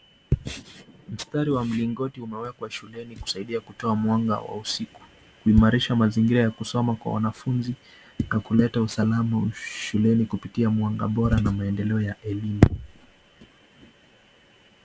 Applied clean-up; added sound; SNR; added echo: none; none; none; none.